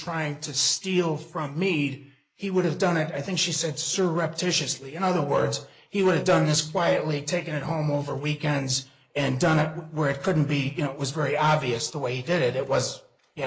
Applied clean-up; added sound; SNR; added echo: neural mask model Resemble Enhance denoiser.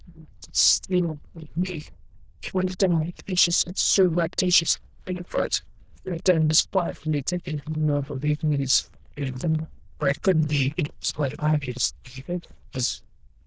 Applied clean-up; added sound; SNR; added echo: neural diffusion model UNIVERSE++.